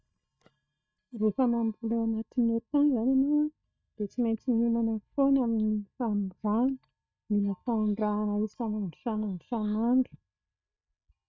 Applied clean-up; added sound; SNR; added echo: neural mask model DeepFilterNet 3.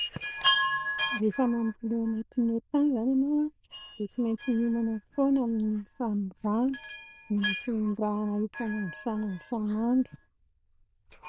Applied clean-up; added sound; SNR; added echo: neural diffusion model UNIVERSE++.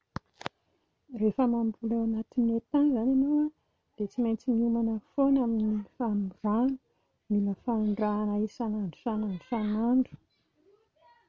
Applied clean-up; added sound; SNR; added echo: none; none; none; none.